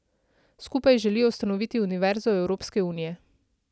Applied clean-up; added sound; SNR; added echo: none; none; none; none.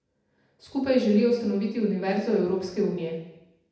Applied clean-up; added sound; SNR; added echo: none; none; none; reverberation time 0.8 s.